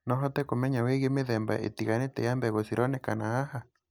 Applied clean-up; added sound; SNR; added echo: none; none; none; none.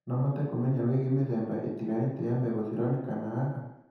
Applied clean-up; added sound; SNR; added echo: none; none; none; reverberation time 0.9 s.